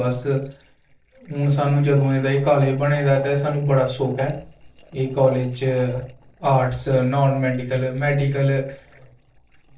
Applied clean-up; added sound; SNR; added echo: neural separator model SepFormer DNS4.